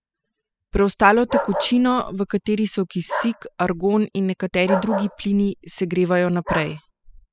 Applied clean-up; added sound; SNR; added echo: classical method spectral subtraction.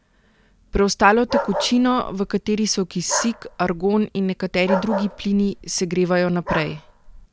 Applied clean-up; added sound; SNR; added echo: none; Bark; 8 dB; none.